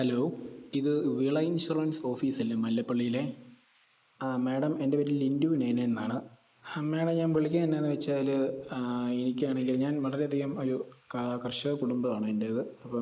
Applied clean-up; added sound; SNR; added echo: neural mask model Resemble Enhance denoiser.